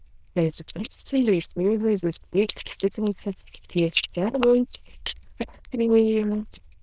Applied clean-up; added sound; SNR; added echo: neural diffusion model UNIVERSE++.